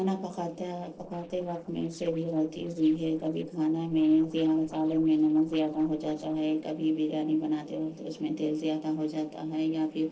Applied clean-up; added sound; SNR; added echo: neural separator model SepFormer DNS4.